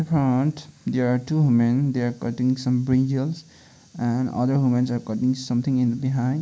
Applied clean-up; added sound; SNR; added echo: none; none; none; none.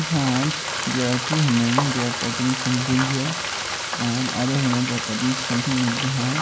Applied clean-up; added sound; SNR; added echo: none; Frying (food); 3 dB; none.